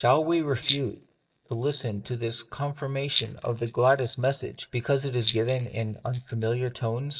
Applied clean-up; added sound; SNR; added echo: neural mask model DeepFilterNet 3.